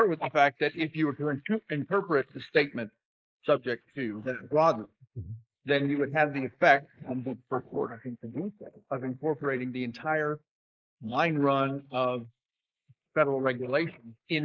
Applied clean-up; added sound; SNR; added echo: neural mask model Resemble Enhance denoiser.